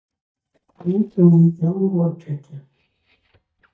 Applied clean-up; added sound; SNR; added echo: neural mask model DeepFilterNet 3.